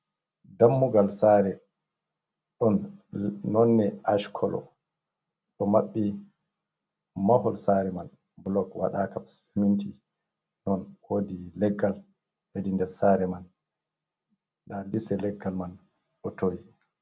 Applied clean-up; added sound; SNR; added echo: none; none; none; none.